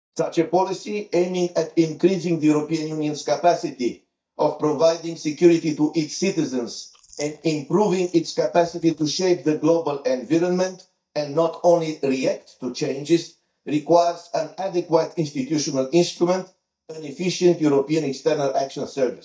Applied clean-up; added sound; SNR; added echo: neural mask model DeepFilterNet 3.